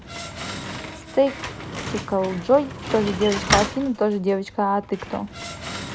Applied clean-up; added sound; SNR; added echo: none; Slam; 7 dB; none.